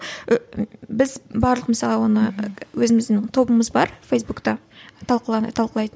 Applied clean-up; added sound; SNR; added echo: none; none; none; none.